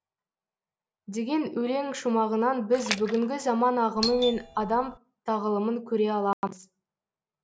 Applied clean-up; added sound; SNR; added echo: none; Doorbell + Splash, splatter; 7 dB; none.